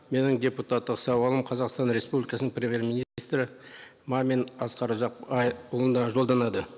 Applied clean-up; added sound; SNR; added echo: none; none; none; none.